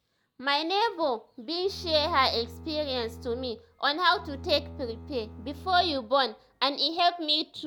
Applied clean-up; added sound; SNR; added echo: none; Bowed string instrument; 15 dB; none.